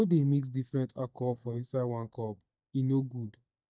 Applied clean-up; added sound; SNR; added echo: neural mask model DeepFilterNet 3.